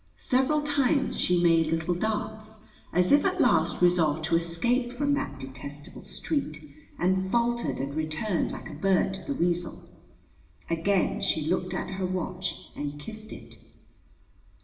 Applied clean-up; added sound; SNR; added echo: none; none; none; reverberation time 1.1 s.